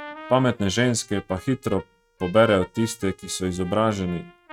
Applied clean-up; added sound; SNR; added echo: neural mask model RNNoise.